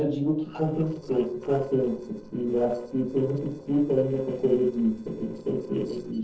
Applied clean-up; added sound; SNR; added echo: neural separator model SepFormer DNS4.